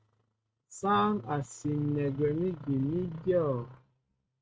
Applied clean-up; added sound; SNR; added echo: neural mask model RNNoise.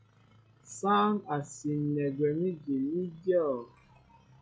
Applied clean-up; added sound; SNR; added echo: classical method log-MMSE.